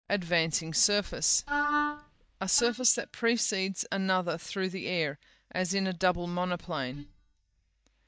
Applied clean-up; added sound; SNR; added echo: neural mask model DeepFilterNet 3.